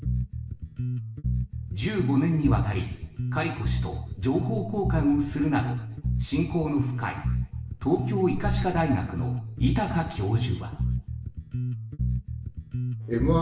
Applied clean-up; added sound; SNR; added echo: none; Bass guitar; 2 dB; reverberation time 0.8 s.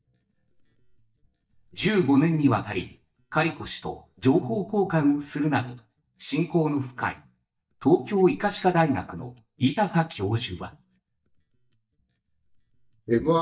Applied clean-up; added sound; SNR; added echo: neural mask model DeepFilterNet 3.